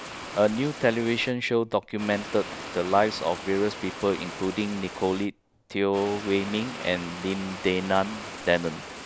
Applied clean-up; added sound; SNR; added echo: none; Water; 12 dB; none.